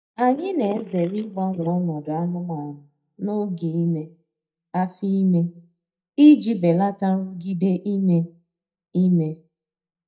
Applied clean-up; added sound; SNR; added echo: neural mask model DeepFilterNet 3.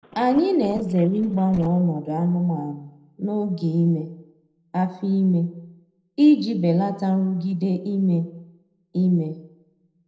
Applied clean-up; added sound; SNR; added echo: neural separator model SepFormer DNS4.